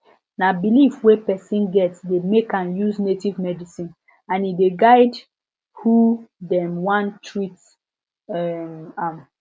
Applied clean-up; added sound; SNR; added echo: none; none; none; none.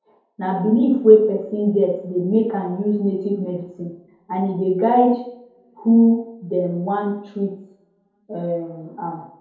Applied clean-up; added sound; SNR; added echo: none; none; none; reverberation time 0.8 s.